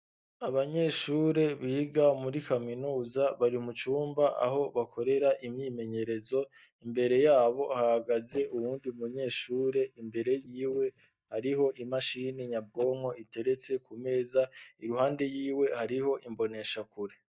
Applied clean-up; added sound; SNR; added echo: neural mask model DeepFilterNet 3.